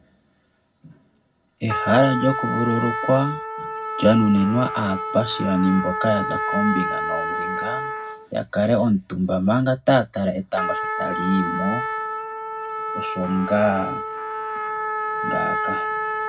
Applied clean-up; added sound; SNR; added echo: none; Trumpet; 4 dB; reverberation time 0.4 s.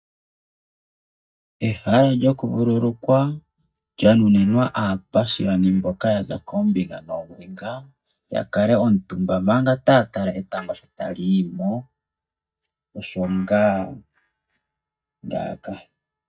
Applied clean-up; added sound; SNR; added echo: neural mask model DeepFilterNet 3.